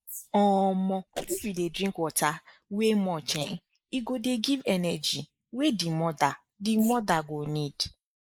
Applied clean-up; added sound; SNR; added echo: neural mask model Resemble Enhance denoiser.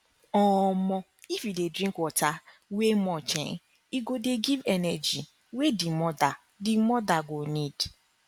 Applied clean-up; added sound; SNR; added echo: none; none; none; none.